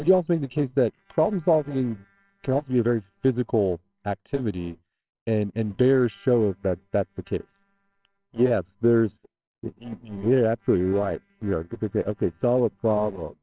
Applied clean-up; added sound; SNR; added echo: neural separator model SepFormer WHAMR!.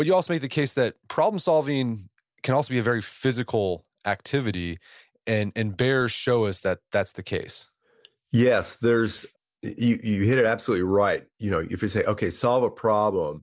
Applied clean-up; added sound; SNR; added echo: none; none; none; none.